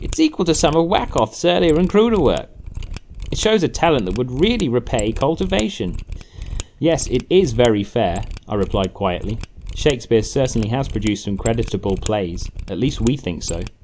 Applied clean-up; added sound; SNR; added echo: none; Mechanisms; 10 dB; none.